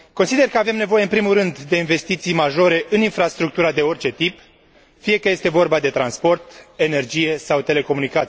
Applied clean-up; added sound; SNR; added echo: none; none; none; none.